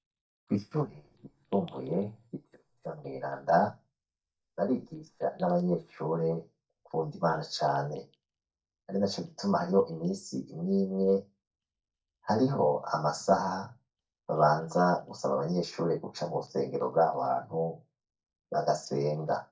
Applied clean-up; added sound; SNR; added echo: neural mask model DeepFilterNet 3.